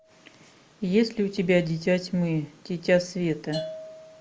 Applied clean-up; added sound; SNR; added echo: none; Bell / Percussion; 17 dB; none.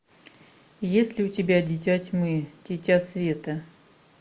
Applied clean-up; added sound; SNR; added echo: none; none; none; none.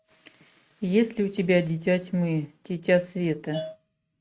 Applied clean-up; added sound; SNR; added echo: neural mask model RNNoise.